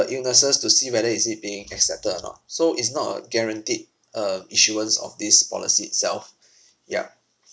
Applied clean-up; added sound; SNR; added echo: none; none; none; none.